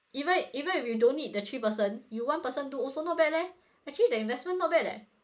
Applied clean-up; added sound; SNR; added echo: neural mask model Resemble Enhance denoiser.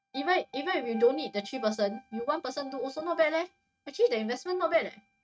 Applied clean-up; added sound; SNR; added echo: neural mask model RNNoise.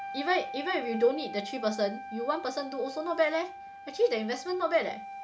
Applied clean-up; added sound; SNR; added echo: none; Wind instrument, woodwind instrument; 11 dB; none.